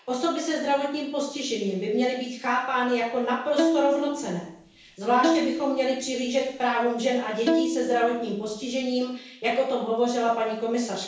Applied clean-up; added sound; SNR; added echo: none; Bowed string instrument; 2 dB; reverberation time 0.7 s.